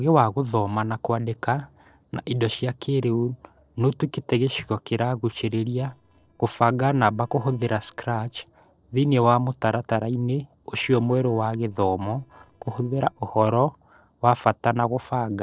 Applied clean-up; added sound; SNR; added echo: neural separator model SepFormer DNS4.